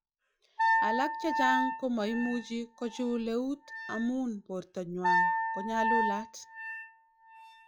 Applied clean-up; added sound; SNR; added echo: classical method log-MMSE.